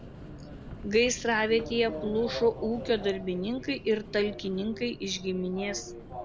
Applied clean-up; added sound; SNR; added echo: none; Subway, metro, underground; 11 dB; none.